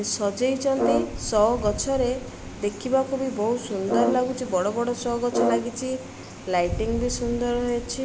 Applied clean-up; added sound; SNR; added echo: none; Brass instrument; 3 dB; none.